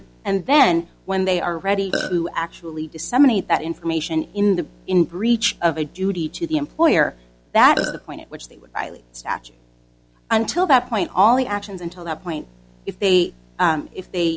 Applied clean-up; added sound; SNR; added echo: none; Burping, eructation; 5 dB; none.